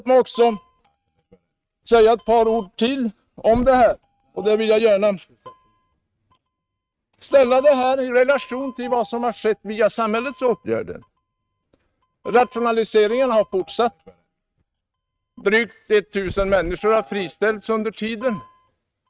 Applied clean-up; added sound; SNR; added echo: neural mask model RNNoise.